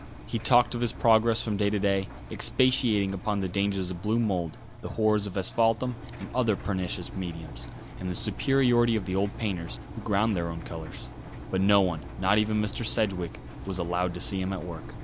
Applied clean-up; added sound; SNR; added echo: none; Engine; 12 dB; none.